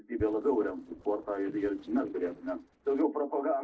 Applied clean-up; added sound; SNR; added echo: neural separator model SepFormer DNS4.